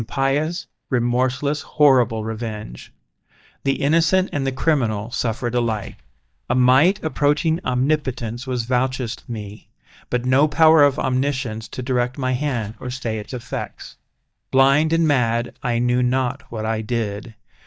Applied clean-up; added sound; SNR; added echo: neural mask model DeepFilterNet 3.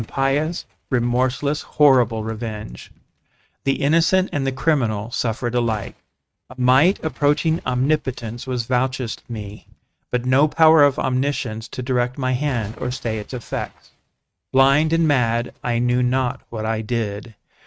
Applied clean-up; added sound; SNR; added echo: neural mask model RNNoise.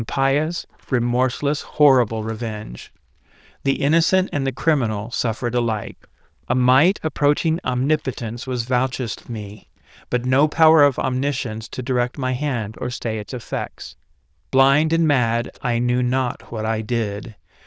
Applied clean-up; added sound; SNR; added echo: neural diffusion model UNIVERSE++.